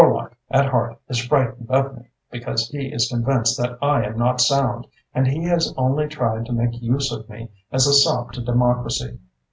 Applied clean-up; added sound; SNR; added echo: none; none; none; none.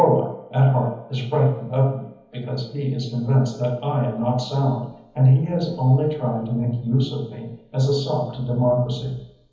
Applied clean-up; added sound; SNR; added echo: none; none; none; reverberation time 1.3 s.